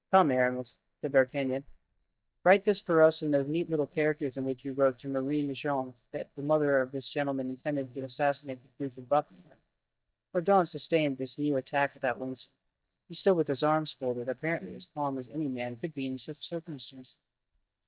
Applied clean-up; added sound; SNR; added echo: neural mask model DeepFilterNet 3.